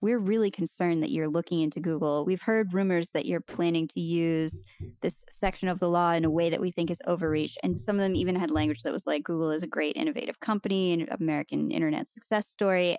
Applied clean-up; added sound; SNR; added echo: classical method Wiener filter.